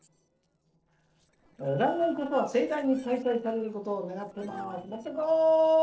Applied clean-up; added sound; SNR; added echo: neural separator model SepFormer DNS4.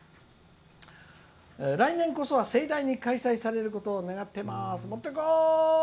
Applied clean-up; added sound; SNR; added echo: none; none; none; none.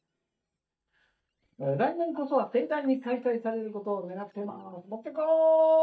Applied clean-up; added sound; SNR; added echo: neural mask model DeepFilterNet 3.